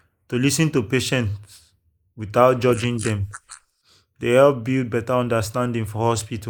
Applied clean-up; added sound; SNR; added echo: neural mask model Resemble Enhance denoiser.